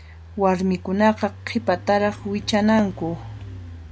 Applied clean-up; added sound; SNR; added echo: none; Engine; 16 dB; none.